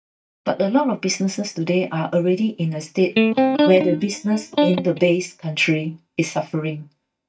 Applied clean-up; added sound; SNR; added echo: neural mask model DeepFilterNet 3.